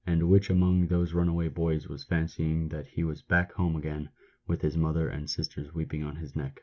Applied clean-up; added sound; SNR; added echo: none; none; none; none.